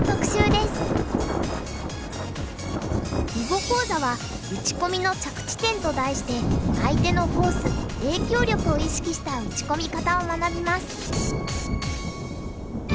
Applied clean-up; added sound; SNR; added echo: none; Thunder / Rain; 0 dB; none.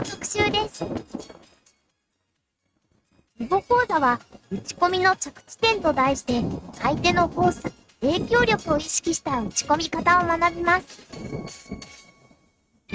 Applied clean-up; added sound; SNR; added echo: neural mask model RNNoise.